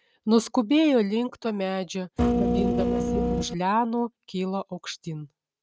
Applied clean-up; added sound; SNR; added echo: neural mask model RNNoise.